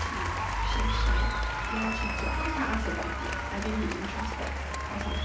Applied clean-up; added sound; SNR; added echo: none; Applause; 3 dB; none.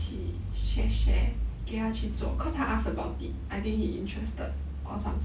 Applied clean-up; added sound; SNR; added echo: none; none; none; none.